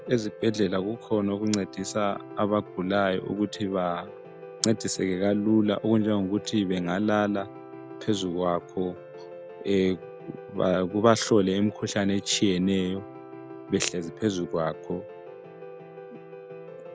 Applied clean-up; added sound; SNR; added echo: none; Piano; 15 dB; none.